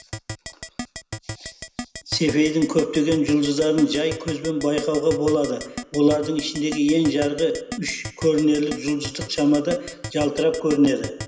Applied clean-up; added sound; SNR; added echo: none; Keyboard (musical); 13 dB; reverberation time 0.9 s.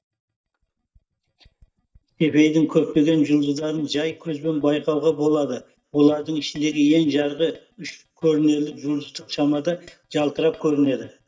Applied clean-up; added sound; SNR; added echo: neural mask model DeepFilterNet 3.